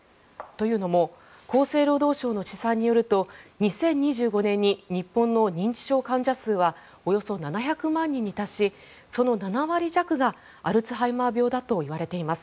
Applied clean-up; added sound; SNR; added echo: none; none; none; none.